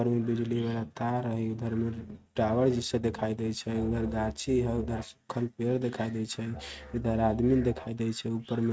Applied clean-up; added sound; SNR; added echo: neural mask model RNNoise.